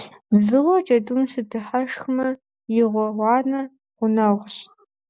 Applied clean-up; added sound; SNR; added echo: none; none; none; none.